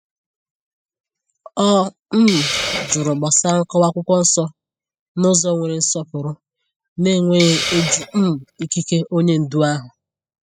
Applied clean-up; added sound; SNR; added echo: classical method spectral subtraction.